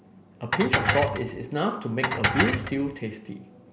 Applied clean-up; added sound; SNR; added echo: none; Dishes, pots, and pans; -1 dB; none.